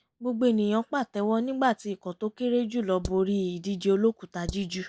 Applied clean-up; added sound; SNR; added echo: neural mask model Resemble Enhance denoiser.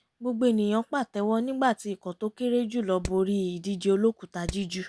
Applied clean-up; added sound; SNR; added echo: none; Hammer; 9 dB; none.